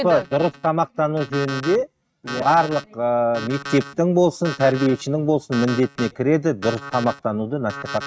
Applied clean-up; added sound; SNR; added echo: neural mask model RNNoise.